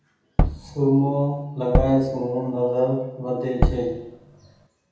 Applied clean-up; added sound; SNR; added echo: none; Tap / Bass drum; 1 dB; reverberation time 0.8 s.